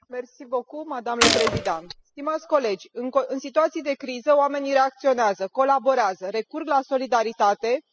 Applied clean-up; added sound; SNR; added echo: classical method spectral subtraction.